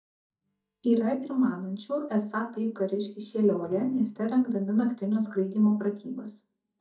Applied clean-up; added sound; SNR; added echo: neural mask model DeepFilterNet 3.